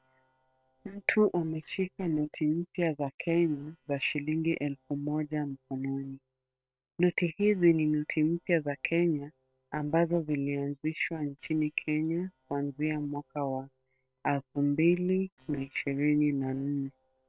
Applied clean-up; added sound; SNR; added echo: neural separator model SepFormer WHAM!.